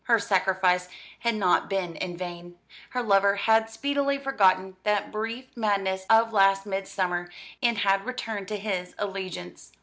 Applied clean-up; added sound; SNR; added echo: none; none; none; none.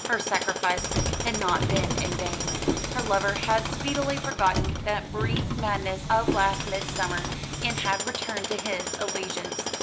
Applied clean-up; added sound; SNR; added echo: none; Tools + Subway, metro, underground; 0 dB; none.